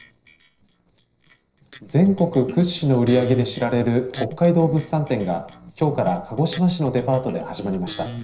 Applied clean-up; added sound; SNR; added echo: neural separator model SepFormer DNS4.